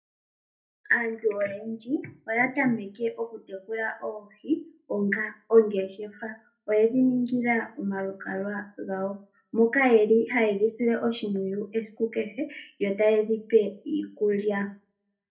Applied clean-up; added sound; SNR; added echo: none; none; none; reverberation time 0.3 s.